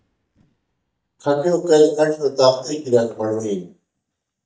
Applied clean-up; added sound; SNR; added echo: neural mask model DeepFilterNet 3.